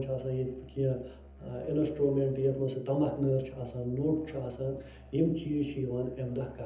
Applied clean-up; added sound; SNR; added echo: none; Musical instrument; 20 dB; reverberation time 0.7 s.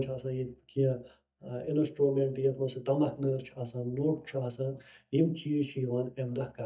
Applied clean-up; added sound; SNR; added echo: neural mask model DeepFilterNet 3.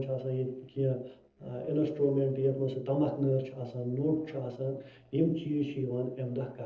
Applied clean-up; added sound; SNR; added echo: neural separator model SepFormer DNS4.